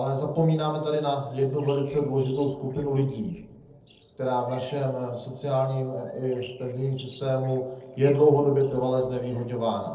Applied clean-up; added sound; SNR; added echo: neural separator model SepFormer DNS4.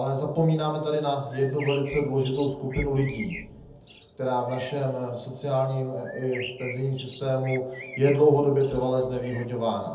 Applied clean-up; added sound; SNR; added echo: none; Bird; 16 dB; reverberation time 0.6 s.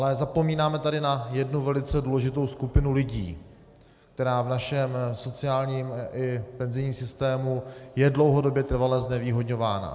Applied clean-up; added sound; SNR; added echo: none; none; none; none.